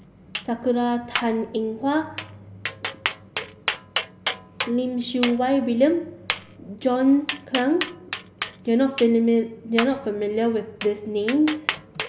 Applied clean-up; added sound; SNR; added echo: none; Tap; 9 dB; none.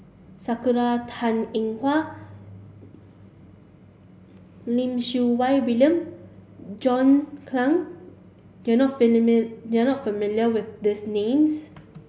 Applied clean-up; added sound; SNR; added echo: none; none; none; none.